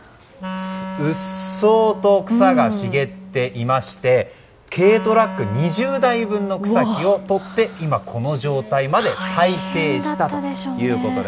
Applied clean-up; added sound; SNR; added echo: none; Wind instrument, woodwind instrument; 12 dB; none.